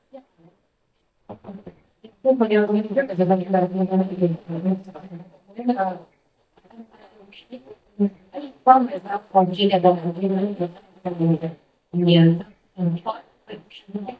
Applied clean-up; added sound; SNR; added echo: neural mask model DeepFilterNet 3.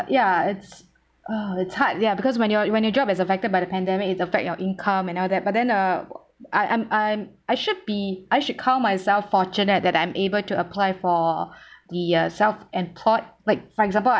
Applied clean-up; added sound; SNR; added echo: none; none; none; none.